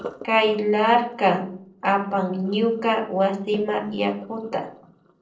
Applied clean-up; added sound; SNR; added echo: neural separator model SepFormer DNS4.